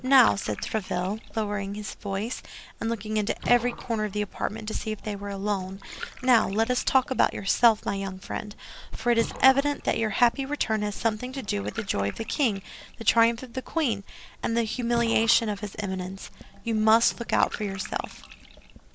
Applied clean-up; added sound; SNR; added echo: none; Bathtub (filling or washing) / Water; 18 dB; none.